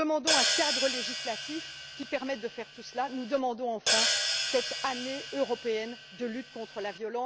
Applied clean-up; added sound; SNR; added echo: none; Hi-hat; -1 dB; none.